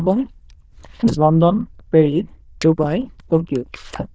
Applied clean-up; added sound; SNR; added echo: neural diffusion model UNIVERSE++.